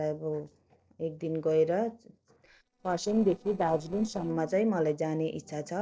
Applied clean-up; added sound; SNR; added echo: neural separator model SepFormer DNS4.